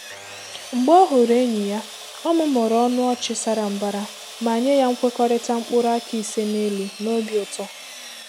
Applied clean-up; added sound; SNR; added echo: none; Sawing; 16 dB; none.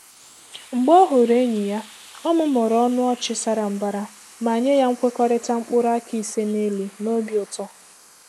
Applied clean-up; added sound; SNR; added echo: neural mask model Resemble Enhance denoiser.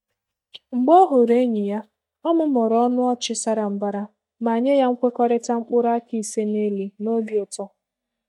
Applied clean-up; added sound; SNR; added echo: neural mask model DeepFilterNet 3.